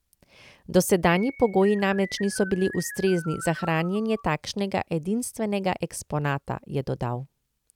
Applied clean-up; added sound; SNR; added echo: none; Keyboard (musical); 14 dB; none.